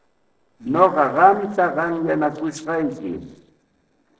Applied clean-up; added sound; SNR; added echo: neural separator model SepFormer DNS4.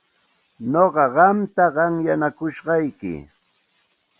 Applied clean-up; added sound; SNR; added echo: none; none; none; none.